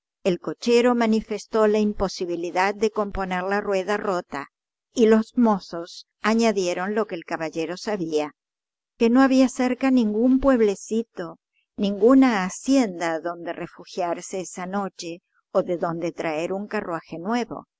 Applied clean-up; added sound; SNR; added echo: none; none; none; none.